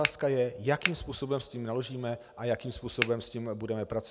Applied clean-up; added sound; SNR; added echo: none; Finger snapping; 0 dB; none.